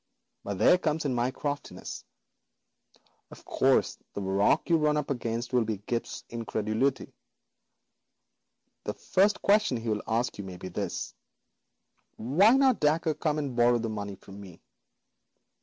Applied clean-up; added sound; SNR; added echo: none; none; none; none.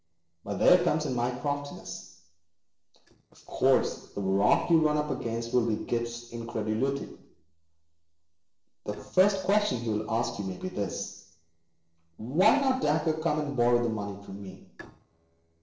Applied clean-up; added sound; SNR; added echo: neural separator model SepFormer DNS4.